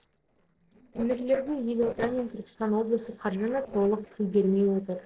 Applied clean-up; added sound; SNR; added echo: neural separator model SepFormer DNS4.